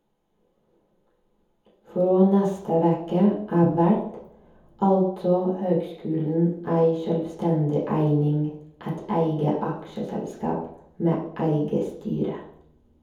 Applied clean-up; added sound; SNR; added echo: none; none; none; reverberation time 0.7 s.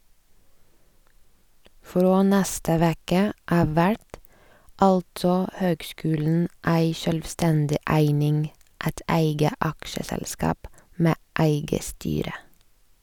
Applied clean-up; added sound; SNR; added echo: none; none; none; none.